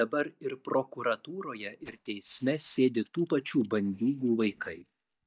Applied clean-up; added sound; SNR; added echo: neural mask model DeepFilterNet 3.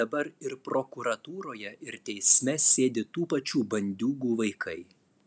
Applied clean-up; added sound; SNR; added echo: none; none; none; none.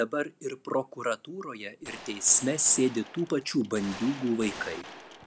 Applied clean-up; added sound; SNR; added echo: none; Gunshot, gunfire; 15 dB; none.